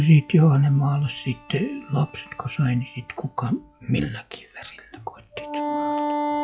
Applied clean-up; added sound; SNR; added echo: classical method log-MMSE.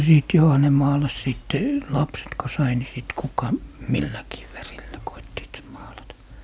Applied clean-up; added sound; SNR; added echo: none; none; none; none.